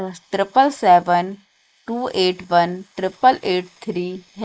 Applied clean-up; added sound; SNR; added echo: neural mask model Resemble Enhance denoiser.